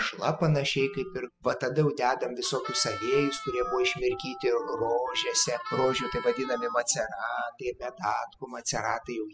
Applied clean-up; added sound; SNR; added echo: classical method spectral subtraction.